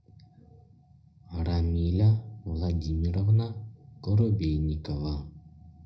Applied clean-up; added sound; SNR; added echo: none; none; none; reverberation time 0.4 s.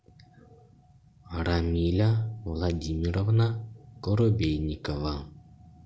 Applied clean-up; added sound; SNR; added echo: none; none; none; none.